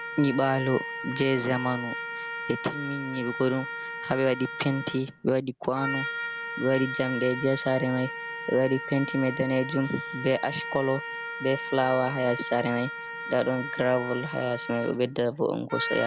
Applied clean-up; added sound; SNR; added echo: none; Trumpet; 8 dB; none.